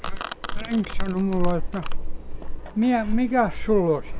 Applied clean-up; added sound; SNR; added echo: neural separator model SepFormer WHAM!.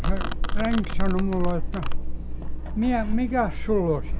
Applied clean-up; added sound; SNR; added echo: none; Domestic sounds, home sounds; -3 dB; none.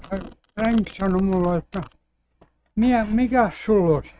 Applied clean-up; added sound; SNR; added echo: neural mask model RNNoise.